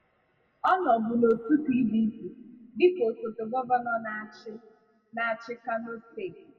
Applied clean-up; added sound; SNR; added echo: none; none; none; reverberation time 0.9 s.